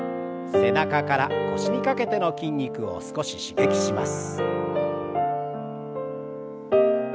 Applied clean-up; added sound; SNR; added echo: none; none; none; none.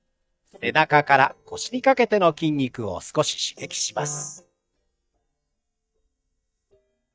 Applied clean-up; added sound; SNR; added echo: neural mask model DeepFilterNet 3.